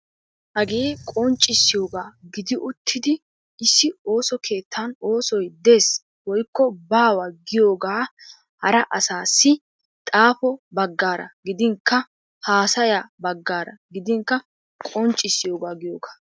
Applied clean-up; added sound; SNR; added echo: neural mask model RNNoise.